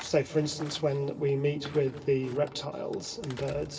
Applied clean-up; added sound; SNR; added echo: none; Thump, thud; 19 dB; reverberation time 2.9 s.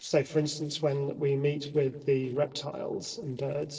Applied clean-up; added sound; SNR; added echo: neural separator model SepFormer DNS4.